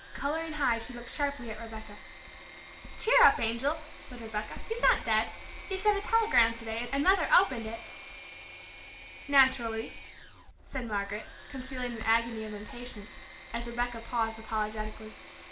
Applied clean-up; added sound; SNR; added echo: none; Engine / Mechanisms; 16 dB; reverberation time 0.4 s.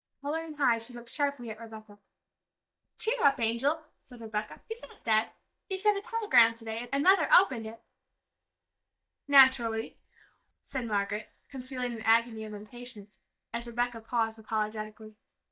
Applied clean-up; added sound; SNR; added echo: neural mask model DeepFilterNet 3.